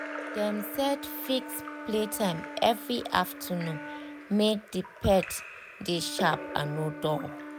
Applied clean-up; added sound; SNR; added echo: none; Wind instrument, woodwind instrument + Drip / Trickle, dribble / Splash, splatter; 10 dB; none.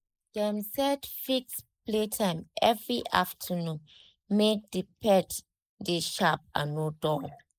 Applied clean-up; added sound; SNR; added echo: neural mask model Resemble Enhance denoiser.